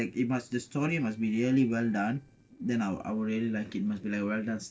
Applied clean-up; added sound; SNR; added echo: neural separator model SepFormer DNS4.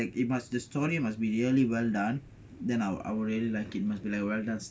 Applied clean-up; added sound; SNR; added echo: none; none; none; none.